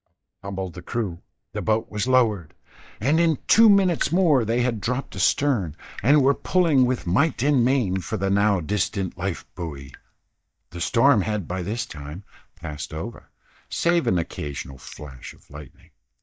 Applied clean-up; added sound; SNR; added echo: neural mask model DeepFilterNet 3.